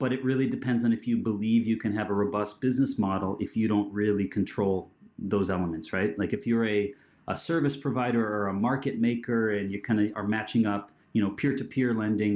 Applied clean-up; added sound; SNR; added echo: none; none; none; none.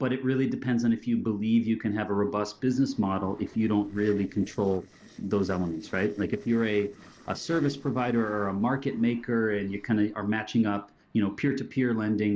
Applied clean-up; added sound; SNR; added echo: neural separator model SepFormer DNS4.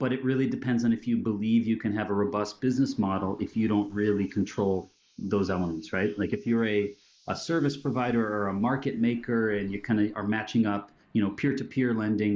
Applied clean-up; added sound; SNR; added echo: neural mask model Resemble Enhance denoiser.